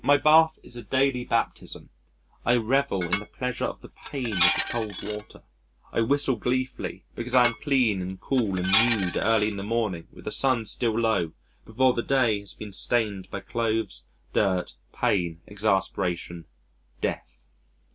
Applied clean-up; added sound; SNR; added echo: none; Dishes, pots, and pans; 4 dB; none.